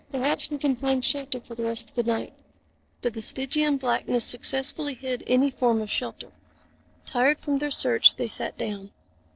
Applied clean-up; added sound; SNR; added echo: neural separator model SepFormer DNS4.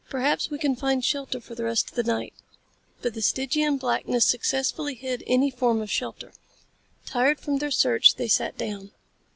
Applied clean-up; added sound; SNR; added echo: none; none; none; none.